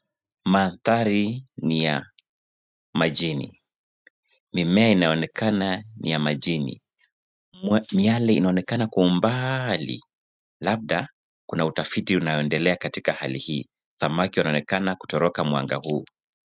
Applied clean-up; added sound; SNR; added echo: neural mask model RNNoise.